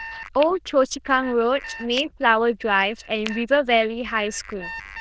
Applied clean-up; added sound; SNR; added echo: neural diffusion model UNIVERSE++.